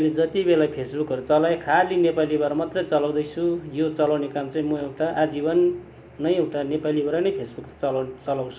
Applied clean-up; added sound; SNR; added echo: none; none; none; none.